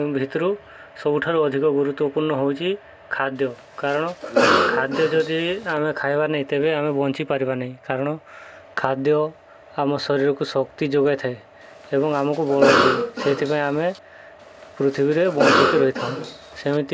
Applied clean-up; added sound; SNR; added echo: none; Cough; 1 dB; none.